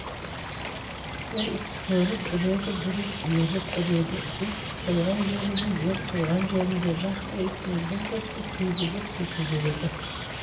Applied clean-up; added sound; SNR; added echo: none; Water / Bird; 2 dB; reverberation time 0.7 s.